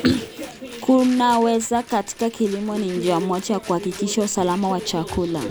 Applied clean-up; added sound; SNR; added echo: none; Rattle; 20 dB; none.